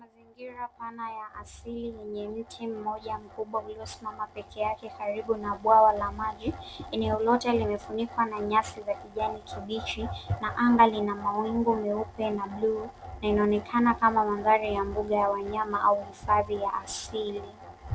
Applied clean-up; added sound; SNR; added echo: none; none; none; none.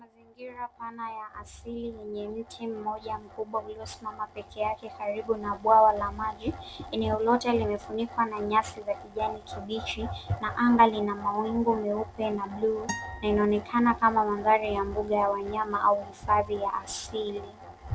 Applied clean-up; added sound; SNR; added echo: none; Acoustic guitar; 13 dB; none.